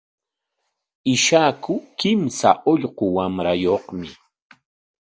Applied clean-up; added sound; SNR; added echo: none; none; none; none.